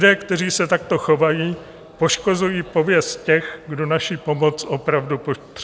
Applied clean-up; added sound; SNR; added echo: none; none; none; none.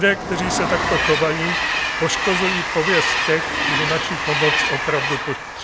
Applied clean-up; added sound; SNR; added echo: none; Train; -1 dB; none.